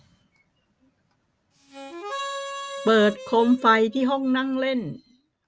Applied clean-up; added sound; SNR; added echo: none; Harmonica; 12 dB; none.